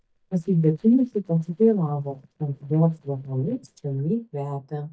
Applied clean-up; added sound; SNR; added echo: neural mask model DeepFilterNet 3.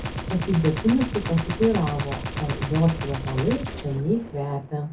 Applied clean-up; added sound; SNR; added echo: none; Gunshot, gunfire; 6 dB; reverberation time 0.3 s.